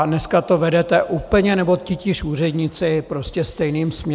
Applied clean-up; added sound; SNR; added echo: none; none; none; none.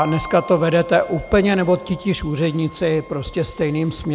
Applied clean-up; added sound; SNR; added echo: none; Wind instrument, woodwind instrument; 19 dB; none.